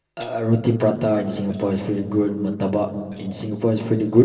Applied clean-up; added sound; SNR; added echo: neural separator model SepFormer DNS4.